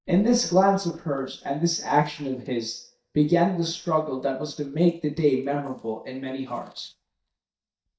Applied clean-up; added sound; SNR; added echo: neural mask model DeepFilterNet 3.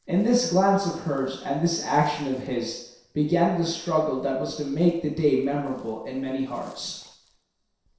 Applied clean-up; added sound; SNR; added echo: neural separator model SepFormer DNS4.